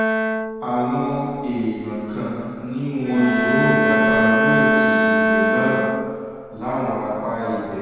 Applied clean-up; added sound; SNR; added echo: none; Bowed string instrument; -2 dB; reverberation time 2.0 s.